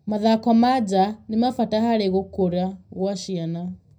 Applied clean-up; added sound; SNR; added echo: none; none; none; reverberation time 0.3 s.